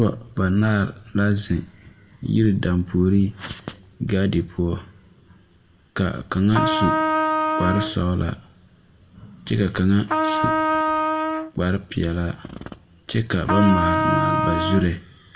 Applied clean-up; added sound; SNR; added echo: none; Trumpet; 0 dB; reverberation time 0.9 s.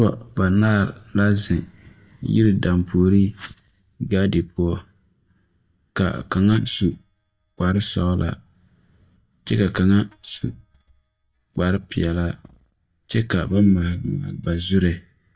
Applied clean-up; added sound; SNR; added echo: neural mask model DeepFilterNet 3.